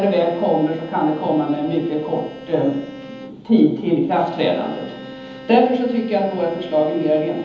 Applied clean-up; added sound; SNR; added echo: none; Bowed string instrument; 18 dB; reverberation time 1.3 s.